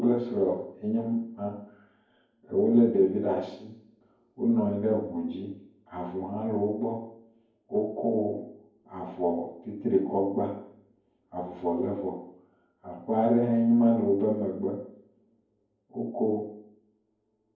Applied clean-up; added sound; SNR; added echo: none; none; none; reverberation time 0.9 s.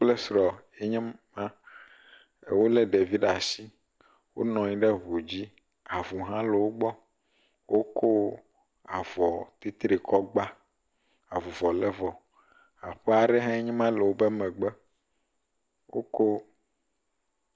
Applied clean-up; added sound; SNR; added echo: none; none; none; none.